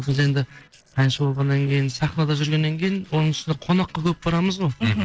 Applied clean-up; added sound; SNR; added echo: neural separator model SepFormer DNS4.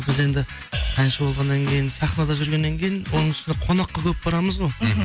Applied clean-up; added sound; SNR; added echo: none; Hi-hat + Snare drum; 13 dB; none.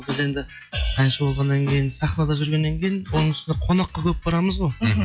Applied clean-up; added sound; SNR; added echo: classical method log-MMSE.